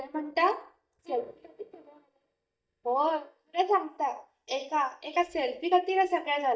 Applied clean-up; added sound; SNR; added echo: neural mask model DeepFilterNet 3.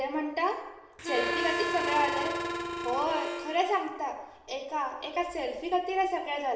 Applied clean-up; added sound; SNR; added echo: none; Harmonica; 2 dB; reverberation time 0.7 s.